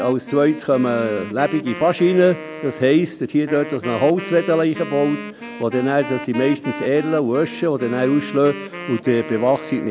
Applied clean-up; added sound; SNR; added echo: none; Wind instrument, woodwind instrument; 13 dB; none.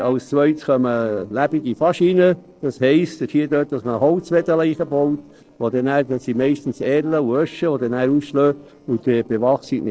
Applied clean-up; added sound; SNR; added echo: neural separator model SepFormer DNS4.